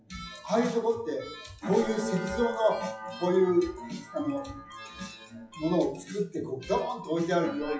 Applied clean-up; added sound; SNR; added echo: classical method WPE with log-MMSE.